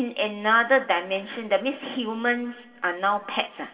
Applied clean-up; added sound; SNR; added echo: none; none; none; reverberation time 2.6 s.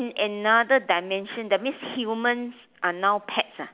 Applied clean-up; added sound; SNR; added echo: none; none; none; none.